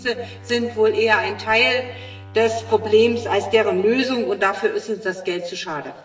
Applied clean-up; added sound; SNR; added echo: none; Bowed string instrument; 20 dB; reverberation time 1.0 s.